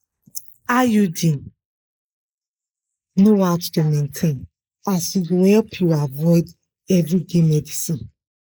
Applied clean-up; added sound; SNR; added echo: neural mask model Resemble Enhance denoiser.